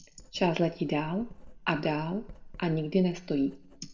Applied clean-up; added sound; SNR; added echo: none; Writing; 18 dB; reverberation time 0.5 s.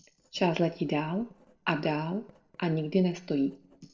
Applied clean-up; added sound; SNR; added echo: neural separator model SepFormer DNS4.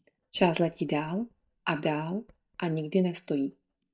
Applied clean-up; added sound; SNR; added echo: neural mask model DeepFilterNet 3.